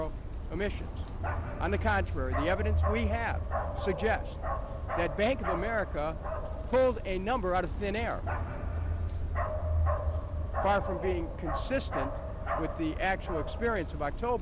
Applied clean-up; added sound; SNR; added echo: none; Bark; -1 dB; none.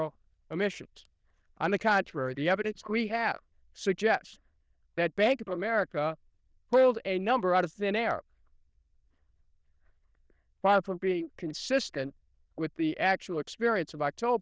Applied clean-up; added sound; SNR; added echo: neural diffusion model UNIVERSE++.